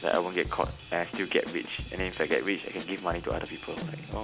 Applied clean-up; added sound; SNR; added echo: none; Drum / Drum kit; 9 dB; none.